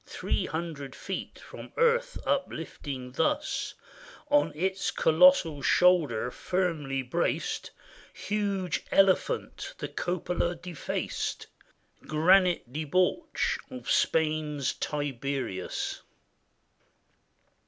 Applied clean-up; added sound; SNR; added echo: none; none; none; none.